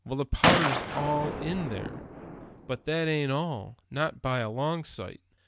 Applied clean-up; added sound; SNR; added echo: none; Gunshot, gunfire; 0 dB; none.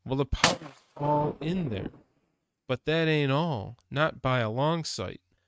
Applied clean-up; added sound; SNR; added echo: neural mask model RNNoise.